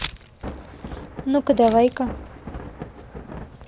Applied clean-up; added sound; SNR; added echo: none; Keys jangling + Thunder; 9 dB; none.